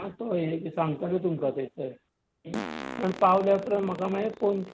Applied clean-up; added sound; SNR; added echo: none; Fart; 15 dB; none.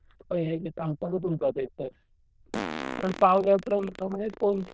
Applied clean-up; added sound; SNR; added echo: neural diffusion model UNIVERSE++.